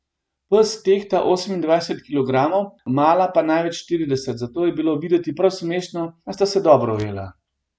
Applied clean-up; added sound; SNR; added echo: none; none; none; none.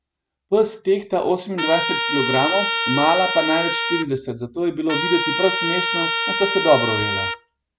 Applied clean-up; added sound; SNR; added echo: none; Trumpet; 1 dB; none.